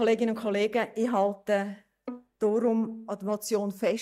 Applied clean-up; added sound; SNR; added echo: neural mask model DeepFilterNet 3.